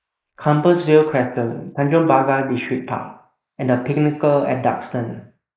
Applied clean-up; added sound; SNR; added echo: neural mask model Resemble Enhance denoiser.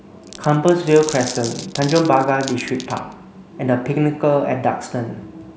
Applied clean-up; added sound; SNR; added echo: none; Glass; 14 dB; none.